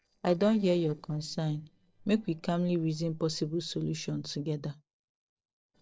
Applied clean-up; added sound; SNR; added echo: neural separator model SepFormer DNS4.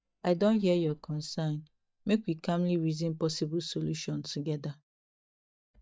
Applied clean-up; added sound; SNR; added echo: neural mask model DeepFilterNet 3.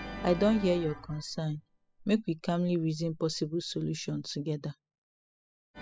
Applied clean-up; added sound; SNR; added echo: classical method spectral subtraction.